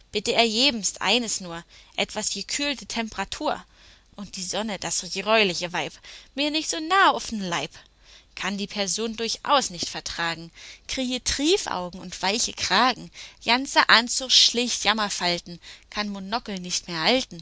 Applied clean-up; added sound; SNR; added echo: none; none; none; none.